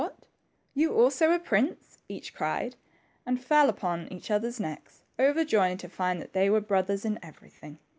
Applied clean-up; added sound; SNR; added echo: none; none; none; none.